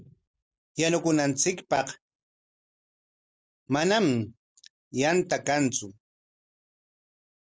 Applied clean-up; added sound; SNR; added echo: none; none; none; none.